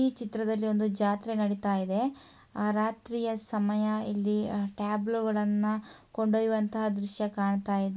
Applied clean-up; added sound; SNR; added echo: none; none; none; none.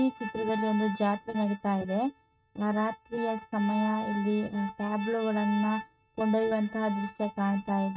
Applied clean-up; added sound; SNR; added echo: neural mask model RNNoise.